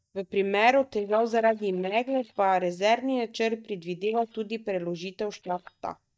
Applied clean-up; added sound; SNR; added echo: neural mask model DeepFilterNet 3.